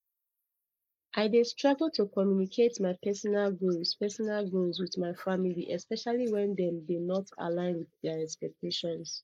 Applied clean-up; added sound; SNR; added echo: neural mask model Resemble Enhance denoiser.